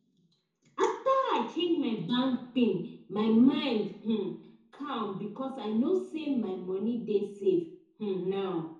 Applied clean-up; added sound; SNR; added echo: none; none; none; reverberation time 0.6 s.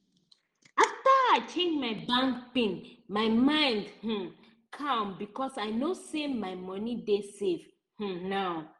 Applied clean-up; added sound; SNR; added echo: none; none; none; none.